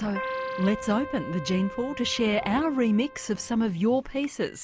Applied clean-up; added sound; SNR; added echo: none; Keyboard (musical); 11 dB; none.